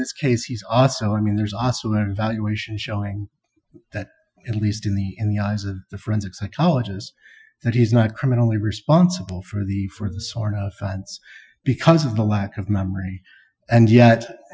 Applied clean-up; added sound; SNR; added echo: classical method Wiener filter.